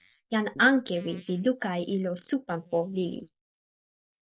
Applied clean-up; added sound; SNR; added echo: neural mask model Resemble Enhance denoiser.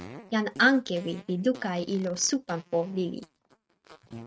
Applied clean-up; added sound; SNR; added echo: neural mask model RNNoise.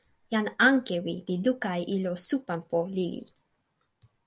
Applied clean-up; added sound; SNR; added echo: none; none; none; none.